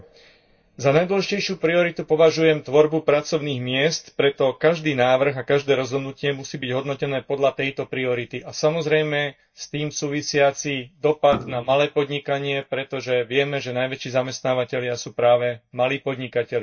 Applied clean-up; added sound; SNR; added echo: neural mask model DeepFilterNet 3.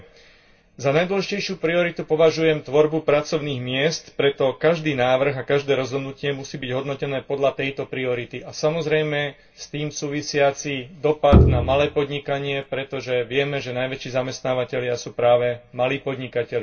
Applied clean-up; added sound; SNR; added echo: none; Bowed string instrument; -4 dB; reverberation time 0.2 s.